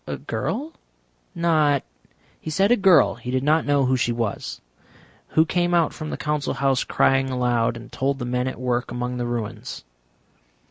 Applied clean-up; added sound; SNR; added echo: none; none; none; none.